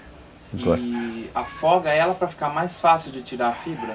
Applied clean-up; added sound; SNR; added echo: none; none; none; none.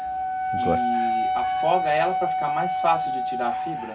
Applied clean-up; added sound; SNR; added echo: none; Wind instrument, woodwind instrument; -3 dB; none.